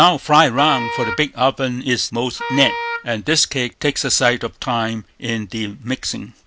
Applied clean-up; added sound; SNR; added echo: none; Wind instrument, woodwind instrument; 8 dB; none.